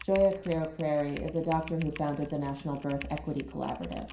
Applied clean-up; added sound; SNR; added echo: none; Typing; 15 dB; reverberation time 0.5 s.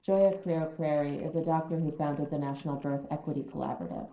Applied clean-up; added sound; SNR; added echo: neural separator model SepFormer DNS4.